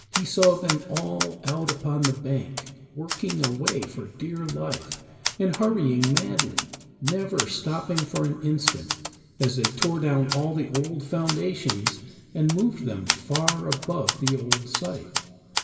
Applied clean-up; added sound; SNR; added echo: none; Typewriter; 5 dB; reverberation time 1.8 s.